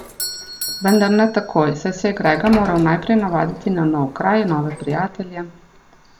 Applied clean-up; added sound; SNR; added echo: none; Sliding door + Doorbell; 14 dB; none.